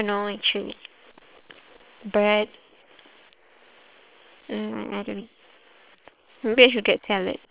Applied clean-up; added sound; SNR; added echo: neural separator model SepFormer WHAM!.